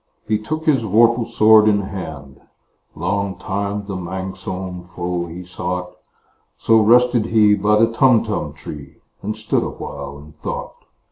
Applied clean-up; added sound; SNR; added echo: none; none; none; none.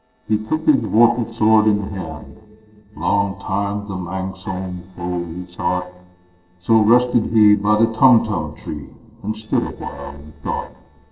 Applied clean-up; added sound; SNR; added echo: neural separator model SepFormer DNS4.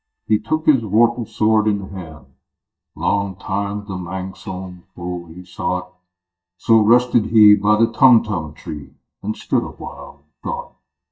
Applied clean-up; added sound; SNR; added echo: neural mask model DeepFilterNet 3.